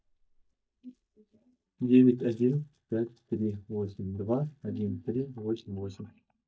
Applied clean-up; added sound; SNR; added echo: neural mask model DeepFilterNet 3.